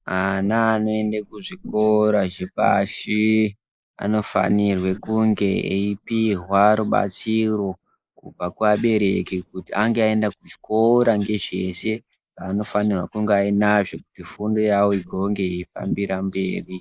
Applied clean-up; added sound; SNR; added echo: neural mask model Resemble Enhance denoiser.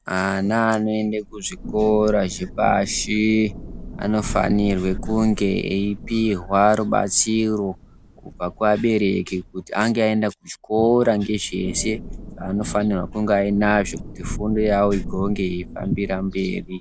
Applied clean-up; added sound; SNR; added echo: none; Thunder / Rain; 12 dB; none.